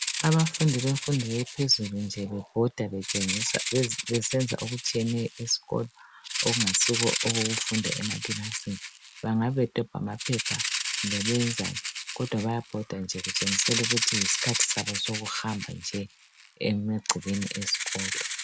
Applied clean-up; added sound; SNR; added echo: none; Rattle (instrument); 3 dB; none.